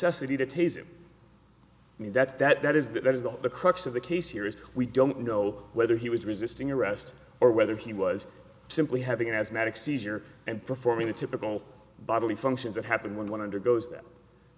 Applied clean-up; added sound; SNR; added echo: none; none; none; none.